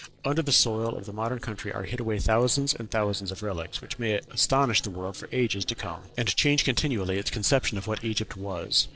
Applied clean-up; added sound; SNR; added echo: neural separator model SepFormer DNS4.